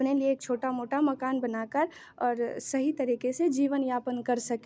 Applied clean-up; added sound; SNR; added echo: none; none; none; none.